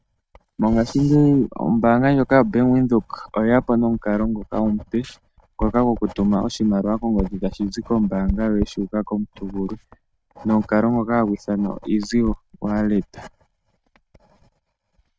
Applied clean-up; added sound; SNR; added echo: neural mask model RNNoise.